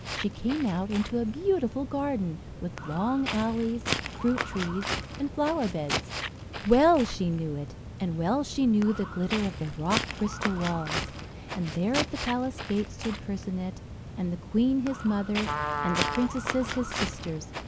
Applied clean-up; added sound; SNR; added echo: none; Trumpet + Walk, footsteps; 6 dB; none.